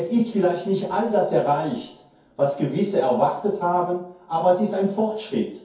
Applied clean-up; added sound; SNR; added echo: none; none; none; reverberation time 0.6 s.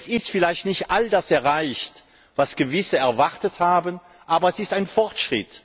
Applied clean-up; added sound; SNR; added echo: none; none; none; none.